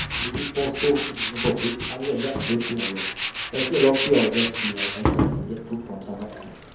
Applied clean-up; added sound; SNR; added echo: none; Tools; 1 dB; reverberation time 2.2 s.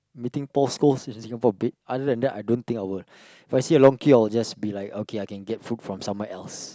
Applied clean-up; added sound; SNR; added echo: none; none; none; none.